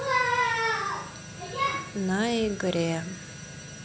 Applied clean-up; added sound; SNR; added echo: none; none; none; none.